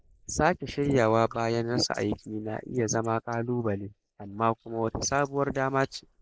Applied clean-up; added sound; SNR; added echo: neural mask model Resemble Enhance denoiser.